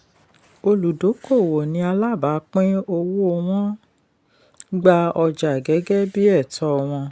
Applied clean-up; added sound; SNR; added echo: none; none; none; none.